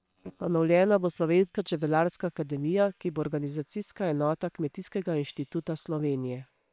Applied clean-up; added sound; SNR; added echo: neural separator model SepFormer WHAM!.